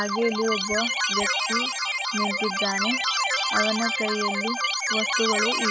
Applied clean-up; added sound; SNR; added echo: classical method log-MMSE.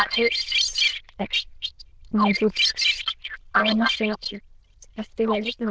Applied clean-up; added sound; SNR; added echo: neural diffusion model UNIVERSE++.